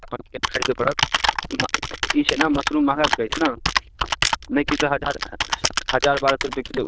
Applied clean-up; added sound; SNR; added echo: neural diffusion model UNIVERSE++.